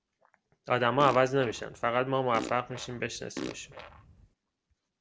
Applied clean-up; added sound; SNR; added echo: none; Fart; 11 dB; none.